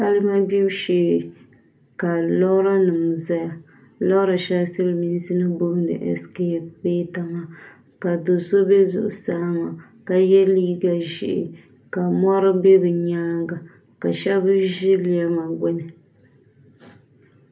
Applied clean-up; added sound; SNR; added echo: none; none; none; reverberation time 0.3 s.